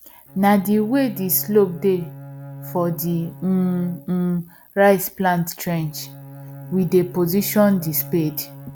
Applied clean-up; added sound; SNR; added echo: none; Bowed string instrument; 17 dB; none.